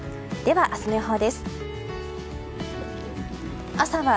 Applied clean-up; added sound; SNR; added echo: none; Zipper (clothing); 18 dB; none.